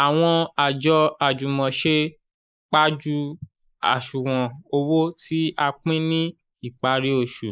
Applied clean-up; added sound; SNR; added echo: neural mask model Resemble Enhance denoiser.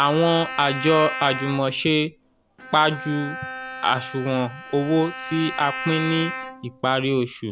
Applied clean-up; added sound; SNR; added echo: none; Bowed string instrument; 10 dB; none.